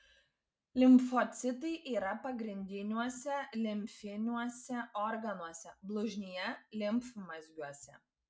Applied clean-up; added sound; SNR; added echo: none; none; none; none.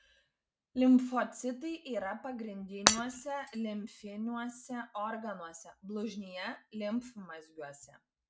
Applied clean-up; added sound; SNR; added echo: none; Shatter; -3 dB; none.